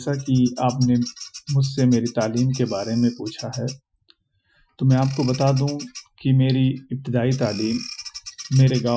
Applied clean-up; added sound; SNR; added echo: classical method Wiener filter.